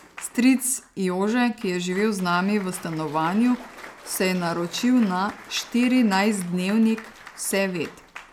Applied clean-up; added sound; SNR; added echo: none; Applause / Cheering; 20 dB; none.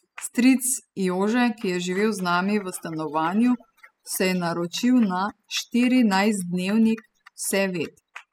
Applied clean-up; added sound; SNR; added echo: classical method spectral subtraction.